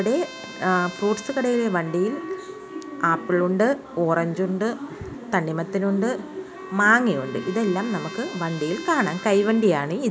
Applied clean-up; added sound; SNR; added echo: none; Wind instrument, woodwind instrument + Trumpet; 18 dB; none.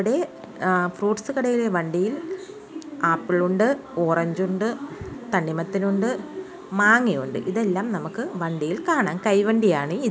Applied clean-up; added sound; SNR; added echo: none; none; none; none.